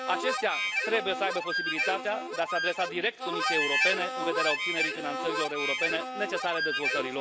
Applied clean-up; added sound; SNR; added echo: none; Harmonica; -1 dB; none.